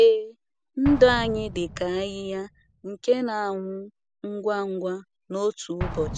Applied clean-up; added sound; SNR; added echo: none; Explosion; 13 dB; none.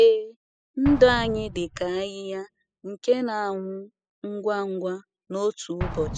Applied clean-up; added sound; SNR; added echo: classical method spectral subtraction.